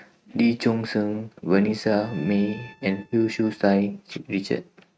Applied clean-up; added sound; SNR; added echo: neural mask model RNNoise.